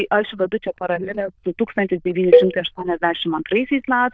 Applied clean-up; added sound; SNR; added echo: neural diffusion model UNIVERSE++.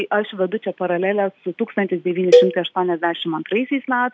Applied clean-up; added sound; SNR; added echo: none; Cowbell; -2 dB; none.